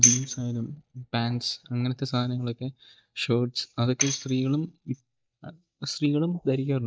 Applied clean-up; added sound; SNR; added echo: neural mask model DeepFilterNet 3.